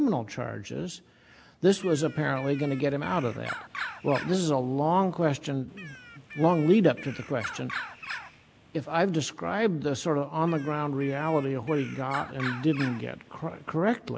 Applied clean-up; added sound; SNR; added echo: none; Bird; 14 dB; none.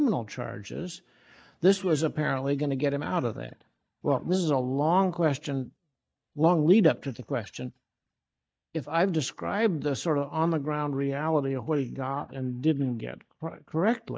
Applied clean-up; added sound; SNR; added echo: neural mask model DeepFilterNet 3.